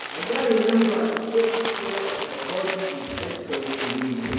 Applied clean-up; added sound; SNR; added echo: none; Crumpling, crinkling; 6 dB; reverberation time 2.2 s.